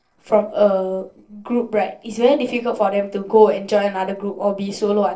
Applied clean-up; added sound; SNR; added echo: neural separator model SepFormer DNS4.